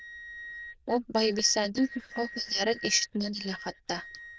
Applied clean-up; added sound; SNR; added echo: neural diffusion model UNIVERSE++.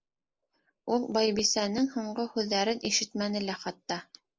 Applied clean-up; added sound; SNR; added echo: neural mask model Resemble Enhance denoiser.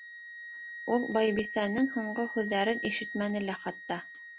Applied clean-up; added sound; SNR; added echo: none; Wind instrument, woodwind instrument; 10 dB; none.